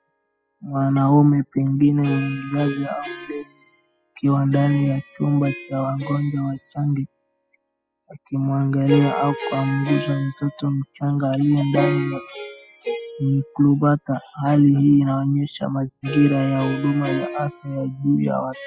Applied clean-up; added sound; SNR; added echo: classical method spectral subtraction.